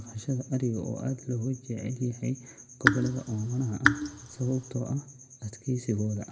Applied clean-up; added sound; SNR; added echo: none; Raindrop / Drip; -2 dB; reverberation time 0.5 s.